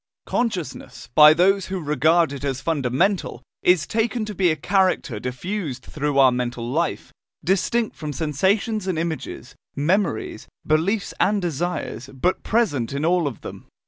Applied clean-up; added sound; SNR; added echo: none; Thump, thud; 16 dB; none.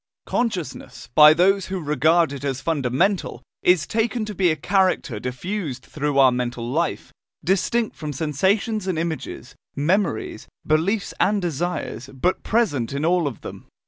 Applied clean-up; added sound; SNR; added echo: none; none; none; none.